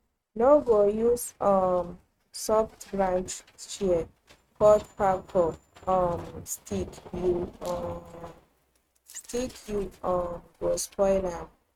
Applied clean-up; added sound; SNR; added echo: neural mask model RNNoise.